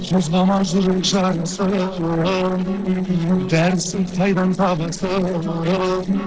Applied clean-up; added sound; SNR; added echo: neural separator model SepFormer DNS4.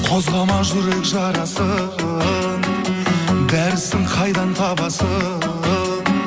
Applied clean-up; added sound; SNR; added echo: none; none; none; none.